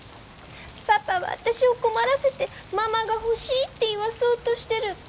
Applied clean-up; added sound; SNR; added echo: none; none; none; none.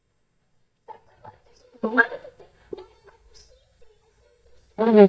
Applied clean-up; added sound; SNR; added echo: neural mask model DeepFilterNet 3.